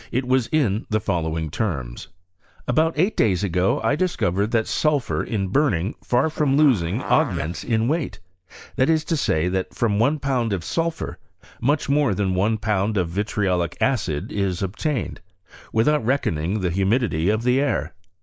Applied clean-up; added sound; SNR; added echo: neural mask model Resemble Enhance denoiser.